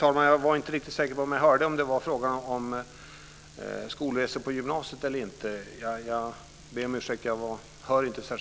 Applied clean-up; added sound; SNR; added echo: none; none; none; none.